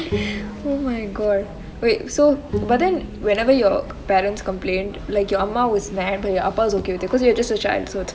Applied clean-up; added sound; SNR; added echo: none; Bowed string instrument; 11 dB; none.